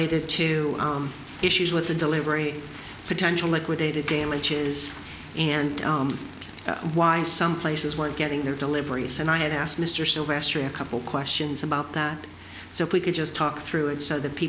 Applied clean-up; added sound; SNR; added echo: none; none; none; none.